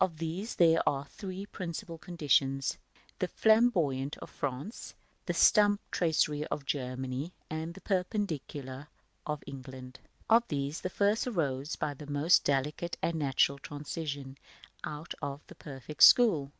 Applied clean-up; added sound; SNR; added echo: none; none; none; none.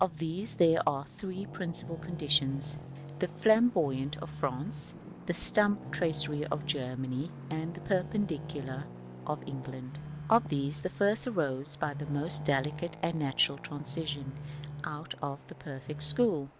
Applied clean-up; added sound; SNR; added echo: none; Traffic noise, roadway noise + Telephone; 11 dB; none.